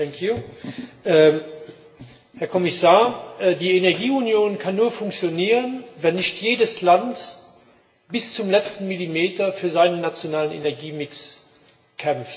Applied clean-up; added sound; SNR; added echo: none; Hi-hat; 19 dB; reverberation time 0.7 s.